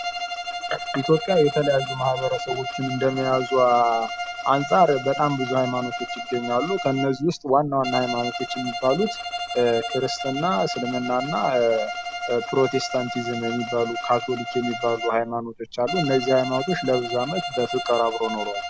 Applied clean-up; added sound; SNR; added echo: none; Bowed string instrument; 7 dB; none.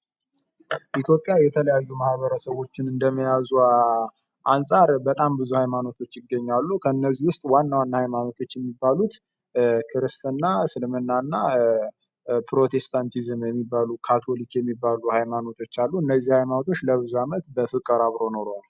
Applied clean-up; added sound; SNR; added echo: none; none; none; none.